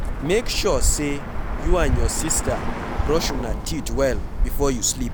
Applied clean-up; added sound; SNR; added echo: none; Bird; -2 dB; none.